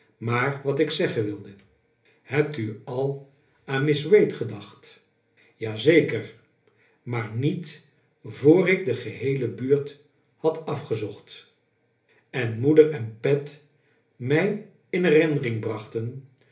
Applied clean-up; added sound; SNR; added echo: none; none; none; reverberation time 0.3 s.